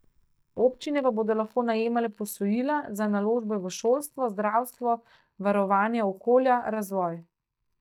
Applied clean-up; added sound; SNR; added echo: neural mask model DeepFilterNet 3.